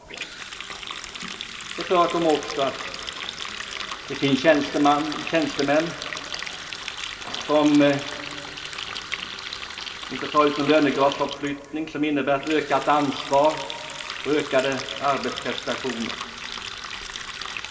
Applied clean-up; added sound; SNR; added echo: none; Water tap, faucet; 9 dB; reverberation time 2.6 s.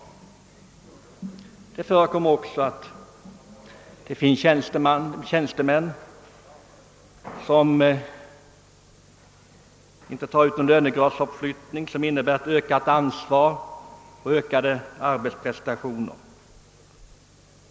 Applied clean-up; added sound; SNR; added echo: none; none; none; none.